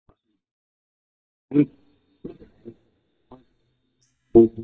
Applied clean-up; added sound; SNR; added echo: neural mask model DeepFilterNet 3.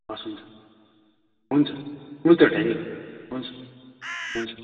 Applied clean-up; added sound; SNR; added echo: none; Bird; 7 dB; reverberation time 2.6 s.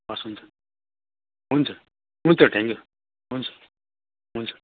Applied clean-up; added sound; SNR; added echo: none; none; none; none.